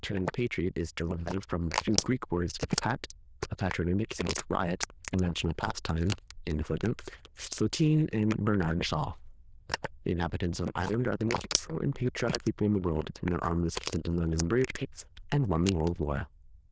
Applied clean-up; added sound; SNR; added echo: neural diffusion model UNIVERSE++.